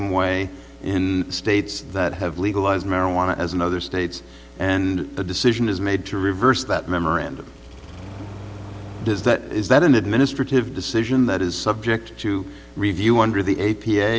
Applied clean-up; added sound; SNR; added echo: none; Engine starting; 15 dB; none.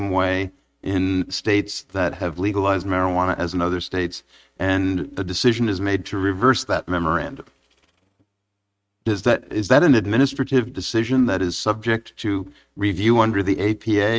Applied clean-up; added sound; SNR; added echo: neural mask model RNNoise.